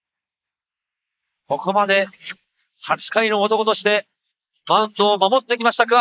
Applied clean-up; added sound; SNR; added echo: neural mask model Resemble Enhance denoiser.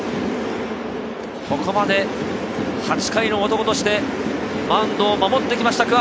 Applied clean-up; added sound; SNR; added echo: none; none; none; none.